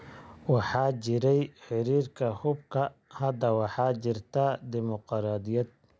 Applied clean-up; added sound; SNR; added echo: none; none; none; none.